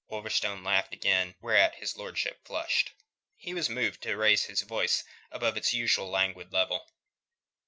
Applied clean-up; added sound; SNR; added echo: none; none; none; none.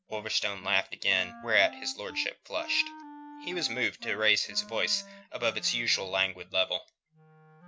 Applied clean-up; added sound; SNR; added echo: none; Wind instrument, woodwind instrument; 18 dB; none.